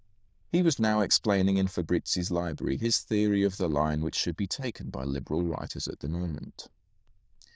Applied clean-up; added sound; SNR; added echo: neural diffusion model UNIVERSE++.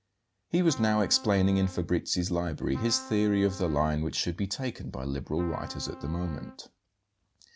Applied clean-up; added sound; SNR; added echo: none; Trumpet; 17 dB; none.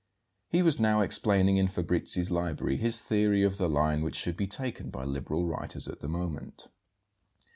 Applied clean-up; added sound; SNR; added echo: none; none; none; none.